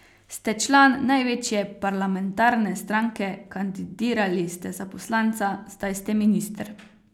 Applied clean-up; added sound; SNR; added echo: none; none; none; none.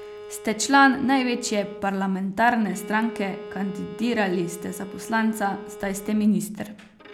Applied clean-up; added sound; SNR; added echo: none; Bowed string instrument; 15 dB; none.